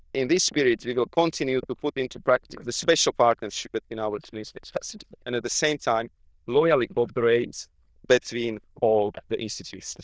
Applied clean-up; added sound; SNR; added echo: neural diffusion model UNIVERSE++.